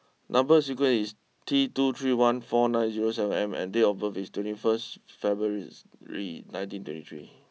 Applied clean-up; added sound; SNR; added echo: none; none; none; none.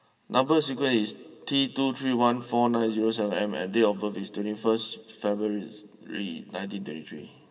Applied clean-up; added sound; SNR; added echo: none; none; none; reverberation time 2.4 s.